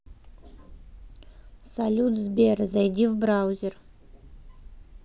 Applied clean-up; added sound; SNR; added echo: none; none; none; none.